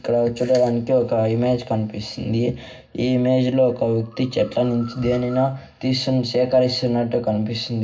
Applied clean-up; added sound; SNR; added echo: none; none; none; reverberation time 0.4 s.